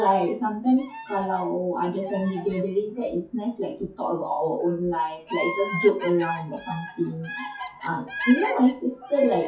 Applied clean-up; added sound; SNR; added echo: classical method WPE with log-MMSE.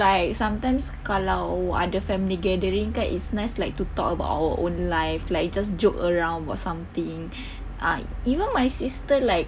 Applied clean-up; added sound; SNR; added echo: none; none; none; none.